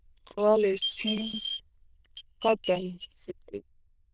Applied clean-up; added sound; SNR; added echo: neural diffusion model UNIVERSE++.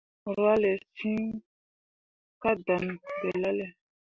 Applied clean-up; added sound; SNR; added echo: none; none; none; none.